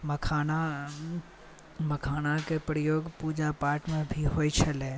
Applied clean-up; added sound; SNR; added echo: none; none; none; none.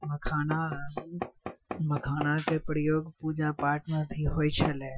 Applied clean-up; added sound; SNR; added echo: classical method Wiener filter.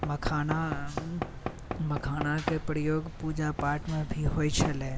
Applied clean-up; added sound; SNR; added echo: none; Knock / Wood + Cricket; 5 dB; none.